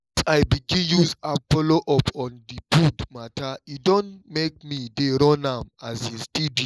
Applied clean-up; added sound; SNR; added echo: neural mask model Resemble Enhance denoiser.